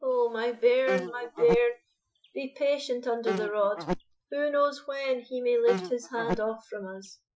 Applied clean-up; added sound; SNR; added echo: classical method Wiener filter.